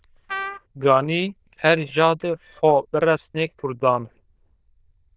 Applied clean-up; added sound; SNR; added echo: neural diffusion model UNIVERSE++.